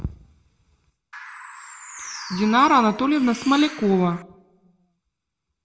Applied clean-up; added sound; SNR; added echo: none; Bird; 13 dB; reverberation time 0.4 s.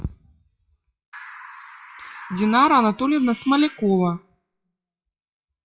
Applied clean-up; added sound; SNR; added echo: classical method WPE with log-MMSE.